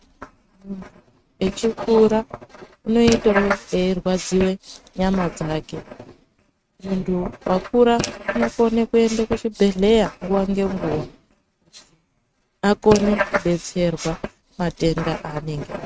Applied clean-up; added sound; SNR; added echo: neural mask model RNNoise.